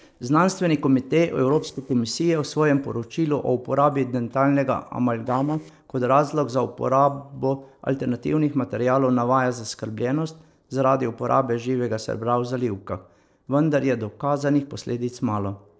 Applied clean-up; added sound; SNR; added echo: neural separator model SepFormer DNS4.